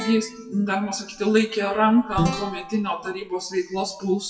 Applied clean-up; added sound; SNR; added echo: classical method WPE with log-MMSE.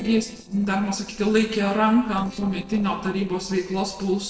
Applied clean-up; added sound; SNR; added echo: neural separator model SepFormer DNS4.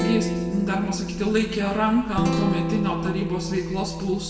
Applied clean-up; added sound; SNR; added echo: none; Guitar; 3 dB; reverberation time 1.3 s.